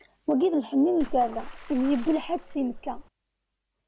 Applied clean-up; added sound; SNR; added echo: none; Water / Splash, splatter; 10 dB; none.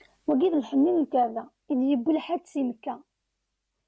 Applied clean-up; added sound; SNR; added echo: none; none; none; none.